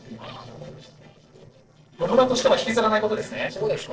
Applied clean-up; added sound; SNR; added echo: neural separator model SepFormer DNS4.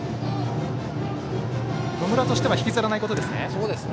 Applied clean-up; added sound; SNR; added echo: none; none; none; none.